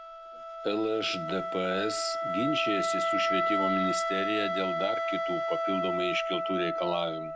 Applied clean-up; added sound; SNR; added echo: none; Wind instrument, woodwind instrument; -2 dB; none.